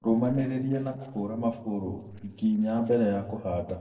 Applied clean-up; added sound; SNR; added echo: neural separator model SepFormer DNS4.